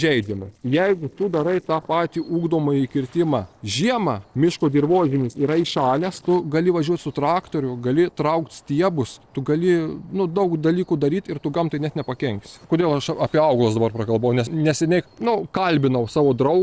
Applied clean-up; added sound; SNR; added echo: neural separator model SepFormer DNS4.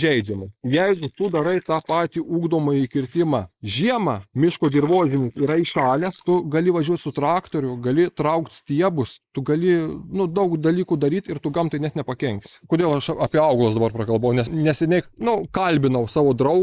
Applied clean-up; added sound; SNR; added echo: neural mask model Resemble Enhance denoiser.